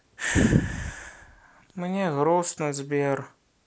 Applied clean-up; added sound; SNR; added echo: none; none; none; none.